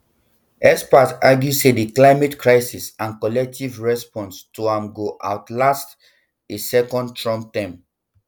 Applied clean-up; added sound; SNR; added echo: none; none; none; none.